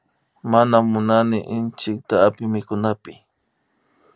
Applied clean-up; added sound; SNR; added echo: none; none; none; none.